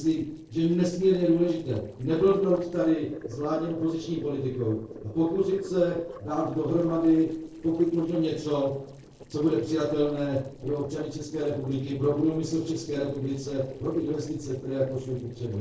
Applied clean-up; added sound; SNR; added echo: neural separator model SepFormer DNS4.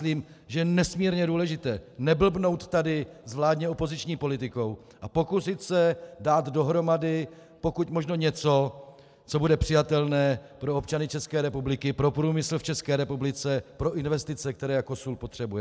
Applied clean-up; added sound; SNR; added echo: none; none; none; none.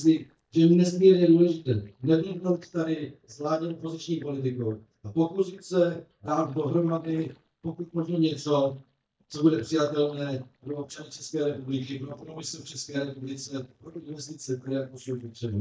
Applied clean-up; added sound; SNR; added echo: neural mask model DeepFilterNet 3.